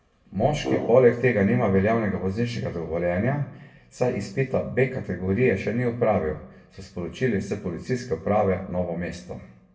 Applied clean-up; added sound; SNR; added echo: none; Brass instrument; 8 dB; reverberation time 0.2 s.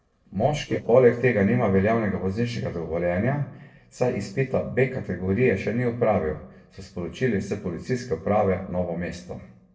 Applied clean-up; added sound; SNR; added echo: neural separator model SepFormer DNS4.